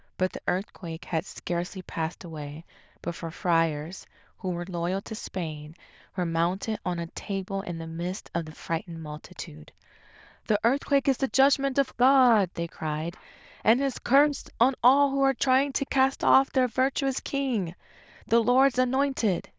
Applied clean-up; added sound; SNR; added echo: neural diffusion model UNIVERSE++.